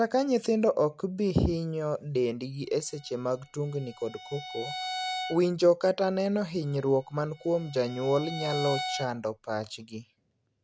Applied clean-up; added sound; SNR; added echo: none; Bowed string instrument; 11 dB; none.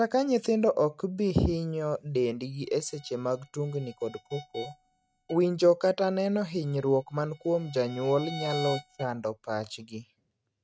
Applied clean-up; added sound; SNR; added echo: neural mask model RNNoise.